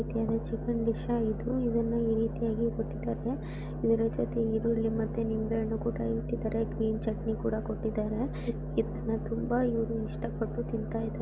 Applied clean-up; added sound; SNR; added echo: none; none; none; none.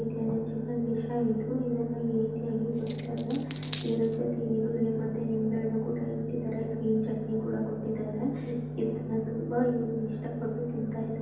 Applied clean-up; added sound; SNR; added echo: none; Coin (dropping); 18 dB; reverberation time 0.9 s.